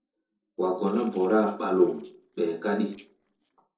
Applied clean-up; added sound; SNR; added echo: neural separator model SepFormer DNS4.